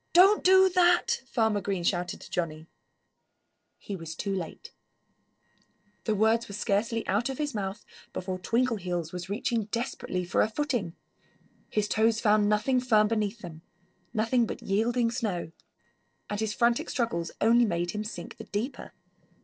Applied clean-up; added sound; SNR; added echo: neural separator model SepFormer DNS4.